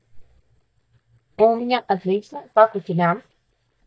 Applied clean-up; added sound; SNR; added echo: neural mask model DeepFilterNet 3.